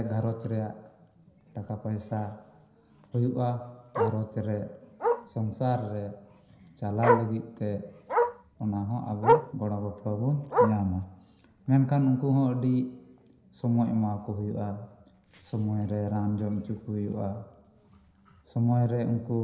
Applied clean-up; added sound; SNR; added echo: none; Bark; 5 dB; reverberation time 0.9 s.